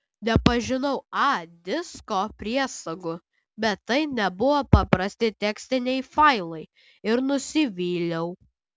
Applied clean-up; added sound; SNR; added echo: none; none; none; none.